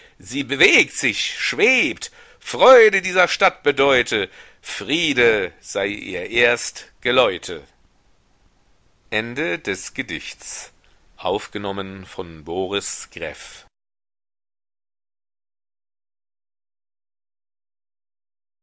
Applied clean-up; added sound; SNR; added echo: none; none; none; none.